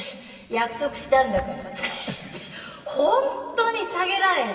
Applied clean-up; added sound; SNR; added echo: none; Drawer open or close; 20 dB; reverberation time 2.7 s.